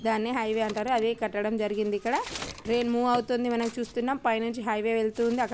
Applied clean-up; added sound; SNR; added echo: none; Bird; 18 dB; none.